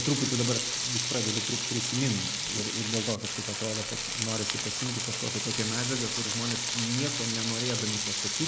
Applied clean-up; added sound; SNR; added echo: none; Frying (food); -1 dB; none.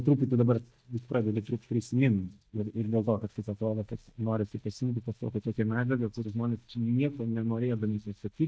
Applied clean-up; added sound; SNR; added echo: neural mask model DeepFilterNet 3.